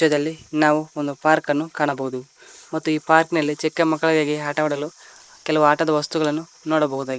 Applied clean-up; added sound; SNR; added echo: neural mask model Resemble Enhance denoiser.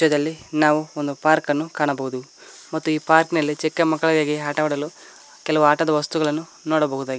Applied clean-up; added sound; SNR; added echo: none; none; none; none.